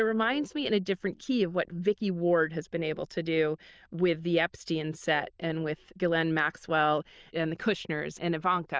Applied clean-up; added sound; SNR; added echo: neural diffusion model UNIVERSE++.